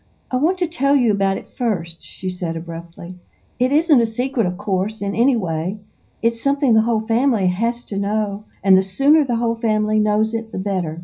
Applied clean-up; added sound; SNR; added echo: none; none; none; reverberation time 0.4 s.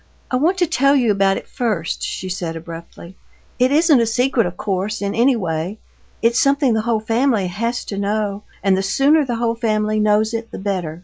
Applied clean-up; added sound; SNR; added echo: none; none; none; none.